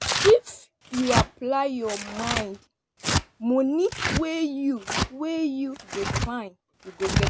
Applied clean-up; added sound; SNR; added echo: none; Tearing; 3 dB; none.